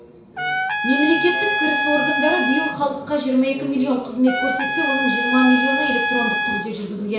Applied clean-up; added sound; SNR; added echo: none; Trumpet; 1 dB; reverberation time 0.6 s.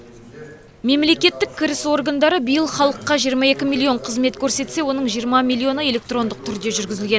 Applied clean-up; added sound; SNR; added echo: none; none; none; none.